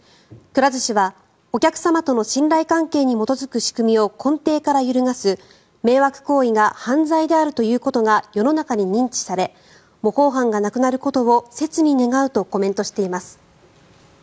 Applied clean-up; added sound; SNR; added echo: none; none; none; none.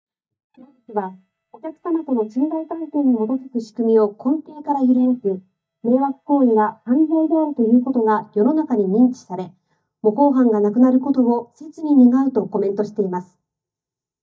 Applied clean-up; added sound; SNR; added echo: neural mask model DeepFilterNet 3.